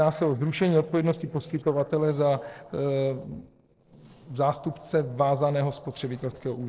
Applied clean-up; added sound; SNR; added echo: neural separator model SepFormer DNS4.